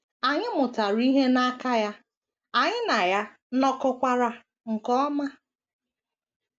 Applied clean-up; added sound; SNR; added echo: none; none; none; none.